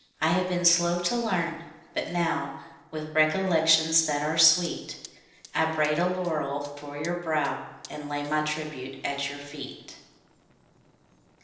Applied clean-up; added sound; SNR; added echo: neural separator model SepFormer DNS4.